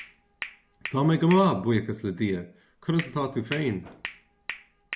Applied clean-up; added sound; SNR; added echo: none; Hands; 15 dB; none.